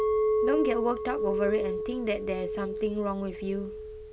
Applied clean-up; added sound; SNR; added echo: none; Chink, clink; -1 dB; none.